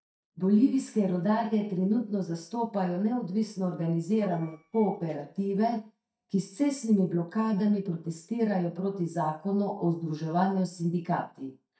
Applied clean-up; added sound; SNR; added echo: neural mask model DeepFilterNet 3.